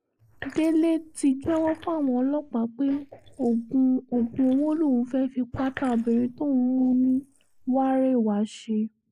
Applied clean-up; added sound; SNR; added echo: neural mask model Resemble Enhance denoiser.